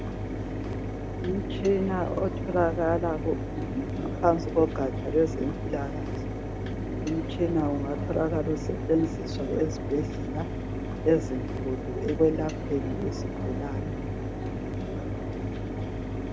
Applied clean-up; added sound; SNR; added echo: none; Mechanisms; 2 dB; none.